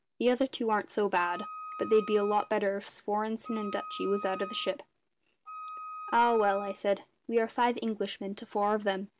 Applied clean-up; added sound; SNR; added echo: none; Wind instrument, woodwind instrument; 12 dB; none.